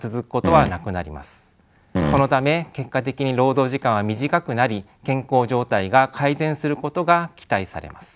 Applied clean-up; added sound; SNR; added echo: none; Fart; 2 dB; none.